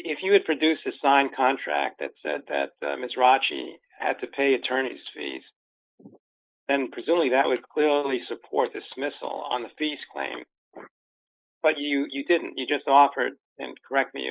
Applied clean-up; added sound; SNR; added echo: neural mask model Resemble Enhance denoiser.